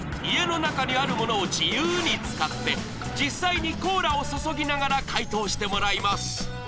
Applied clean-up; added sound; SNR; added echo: none; Truck; 8 dB; none.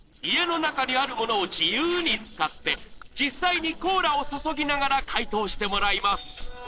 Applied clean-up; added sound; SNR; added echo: neural separator model SepFormer DNS4.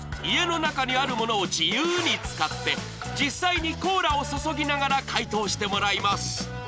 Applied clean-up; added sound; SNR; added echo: none; none; none; none.